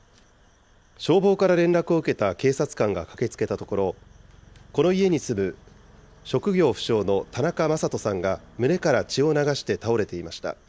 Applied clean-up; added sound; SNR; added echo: none; none; none; none.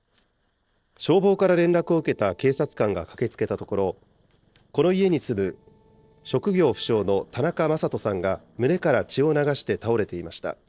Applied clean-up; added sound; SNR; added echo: neural separator model SepFormer DNS4.